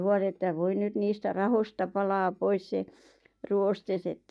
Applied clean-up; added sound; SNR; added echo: neural mask model DeepFilterNet 3.